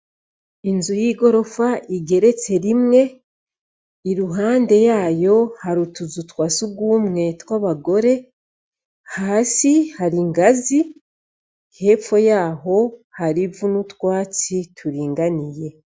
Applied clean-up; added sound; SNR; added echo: none; none; none; none.